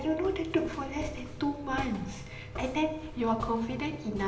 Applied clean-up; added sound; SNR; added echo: none; Walk, footsteps; 12 dB; reverberation time 0.9 s.